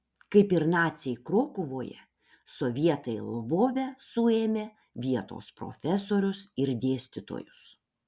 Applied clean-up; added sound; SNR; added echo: none; none; none; none.